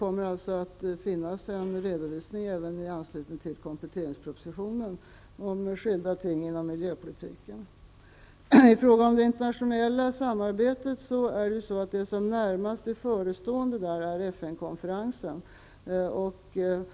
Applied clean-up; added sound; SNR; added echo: none; none; none; none.